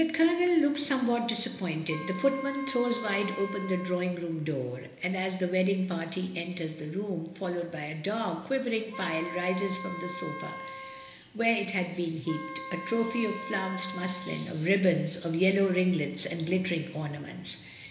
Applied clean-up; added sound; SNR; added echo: none; Wind instrument, woodwind instrument; 10 dB; reverberation time 1.1 s.